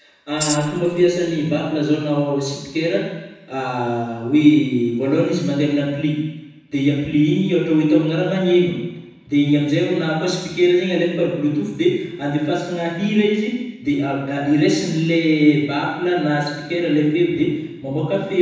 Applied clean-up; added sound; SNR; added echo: none; Tambourine; 13 dB; reverberation time 1.1 s.